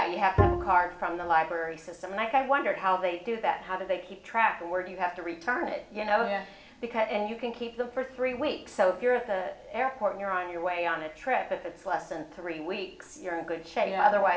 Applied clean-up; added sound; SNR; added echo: none; Bowed string instrument; 0 dB; reverberation time 0.5 s.